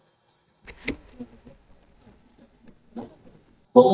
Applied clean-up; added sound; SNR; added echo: neural mask model DeepFilterNet 3.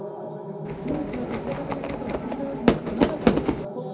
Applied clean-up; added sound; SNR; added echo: none; Fireworks; -5 dB; reverberation time 0.4 s.